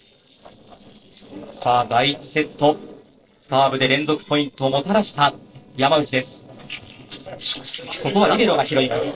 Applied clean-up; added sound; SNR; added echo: neural separator model SepFormer DNS4.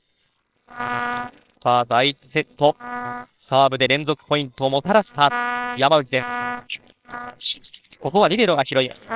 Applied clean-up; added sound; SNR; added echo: neural separator model SepFormer WHAMR!.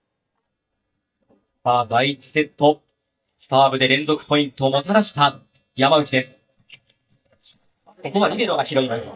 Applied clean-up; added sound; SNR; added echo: neural mask model DeepFilterNet 3.